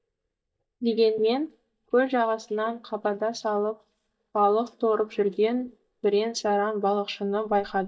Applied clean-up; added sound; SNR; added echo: neural mask model DeepFilterNet 3.